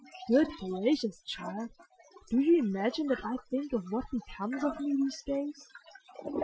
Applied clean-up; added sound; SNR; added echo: classical method Wiener filter.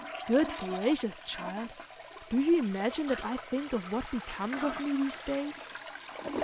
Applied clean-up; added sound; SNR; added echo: none; Toilet flush; 9 dB; none.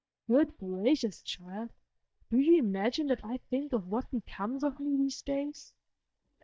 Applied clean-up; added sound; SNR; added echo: neural mask model DeepFilterNet 3.